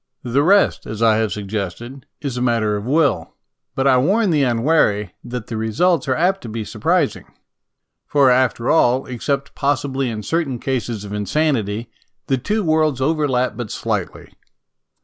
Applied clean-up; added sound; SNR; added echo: none; none; none; none.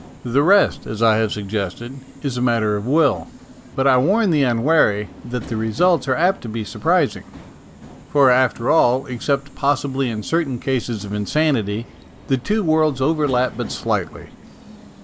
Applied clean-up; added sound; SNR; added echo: none; Subway, metro, underground; 20 dB; none.